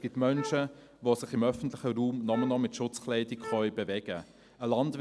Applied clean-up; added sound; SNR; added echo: none; Wind instrument, woodwind instrument; 12 dB; none.